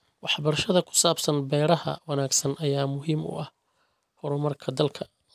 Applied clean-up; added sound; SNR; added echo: none; none; none; none.